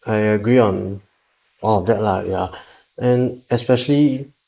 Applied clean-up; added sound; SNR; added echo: neural mask model Resemble Enhance denoiser.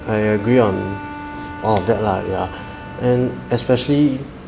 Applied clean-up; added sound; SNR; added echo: none; Bowed string instrument; 16 dB; none.